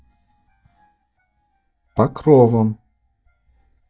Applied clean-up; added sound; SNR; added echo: neural mask model DeepFilterNet 3.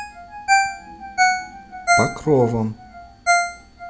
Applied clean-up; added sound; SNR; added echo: none; Ringtone; -3 dB; none.